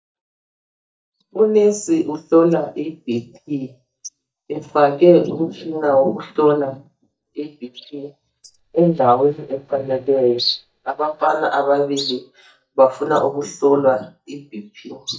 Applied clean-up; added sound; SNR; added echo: neural mask model DeepFilterNet 3.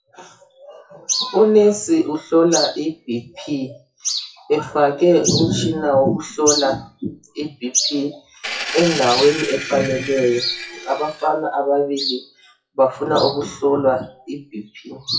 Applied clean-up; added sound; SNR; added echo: classical method WPE with log-MMSE.